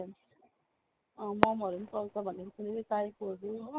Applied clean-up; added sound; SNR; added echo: none; Fireworks; -1 dB; none.